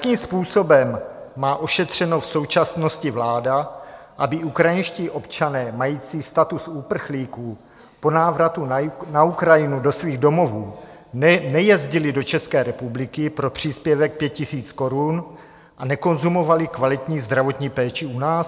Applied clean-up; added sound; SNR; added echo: none; none; none; none.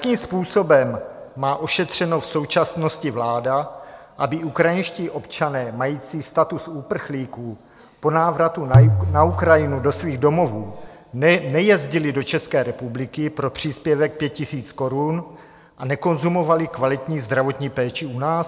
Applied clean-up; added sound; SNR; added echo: none; Tabla; -2 dB; none.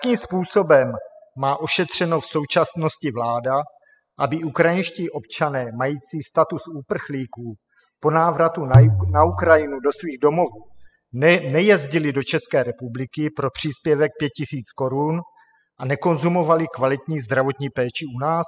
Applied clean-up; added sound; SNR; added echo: classical method spectral subtraction.